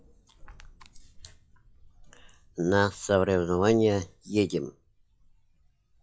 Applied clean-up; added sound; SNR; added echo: classical method log-MMSE.